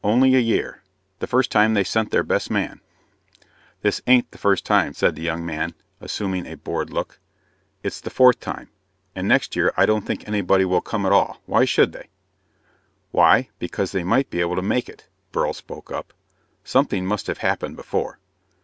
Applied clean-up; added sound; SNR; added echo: none; none; none; none.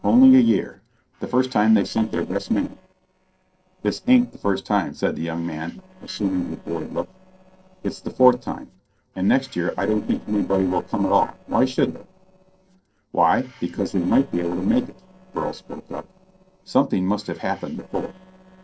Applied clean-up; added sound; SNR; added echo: neural separator model SepFormer DNS4.